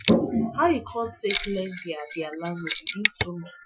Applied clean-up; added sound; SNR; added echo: classical method Wiener filter.